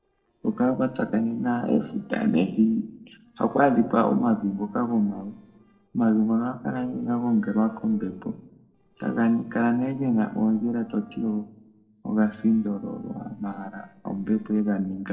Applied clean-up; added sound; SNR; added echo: neural separator model SepFormer DNS4.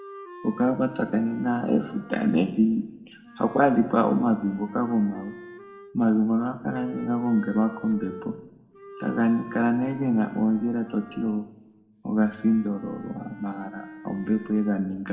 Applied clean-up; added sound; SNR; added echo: none; Wind instrument, woodwind instrument; 19 dB; reverberation time 0.8 s.